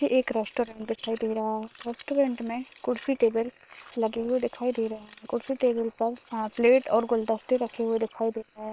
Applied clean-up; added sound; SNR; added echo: neural separator model SepFormer WHAM!.